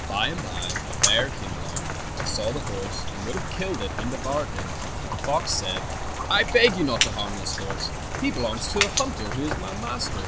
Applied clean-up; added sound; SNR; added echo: none; Rain; 1 dB; none.